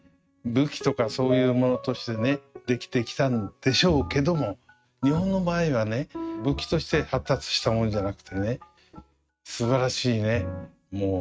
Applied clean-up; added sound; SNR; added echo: neural mask model RNNoise.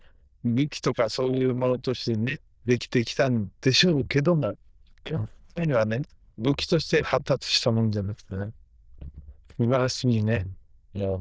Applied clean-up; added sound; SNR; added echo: neural diffusion model UNIVERSE++.